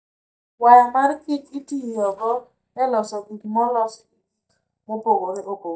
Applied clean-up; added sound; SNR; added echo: neural mask model DeepFilterNet 3.